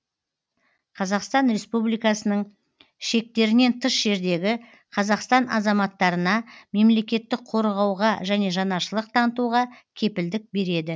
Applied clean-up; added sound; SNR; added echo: none; none; none; none.